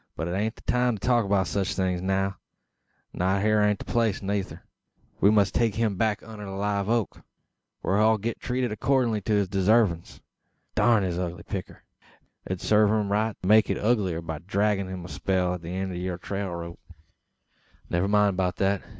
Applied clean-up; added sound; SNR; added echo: none; none; none; none.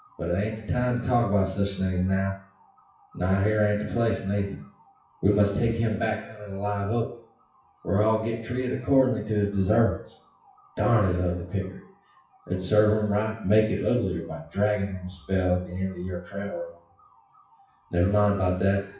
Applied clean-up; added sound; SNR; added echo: classical method WPE with log-MMSE.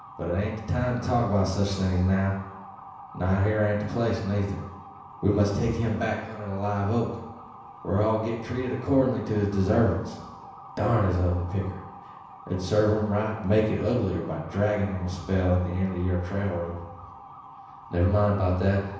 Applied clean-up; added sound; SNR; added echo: none; Motor vehicle (road) / Siren; 18 dB; reverberation time 0.9 s.